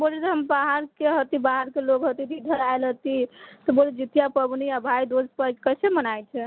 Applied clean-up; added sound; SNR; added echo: none; none; none; none.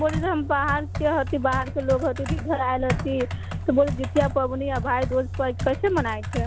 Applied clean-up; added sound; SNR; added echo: none; Computer keyboard; 5 dB; none.